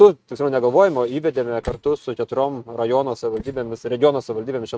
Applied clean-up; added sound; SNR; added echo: neural mask model RNNoise.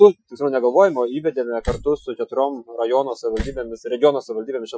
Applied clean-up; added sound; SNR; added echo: classical method Wiener filter.